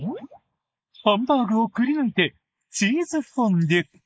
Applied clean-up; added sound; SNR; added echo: neural mask model Resemble Enhance denoiser.